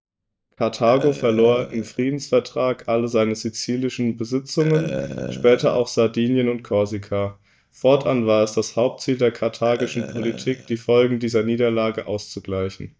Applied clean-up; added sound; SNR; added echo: neural mask model DeepFilterNet 3.